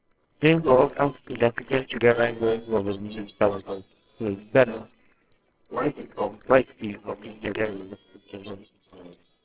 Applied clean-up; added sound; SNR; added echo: neural separator model SepFormer WHAMR!.